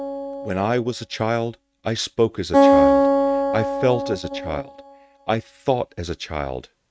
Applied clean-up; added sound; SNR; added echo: neural mask model RNNoise.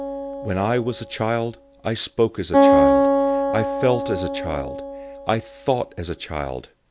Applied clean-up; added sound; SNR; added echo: none; Acoustic guitar; -3 dB; none.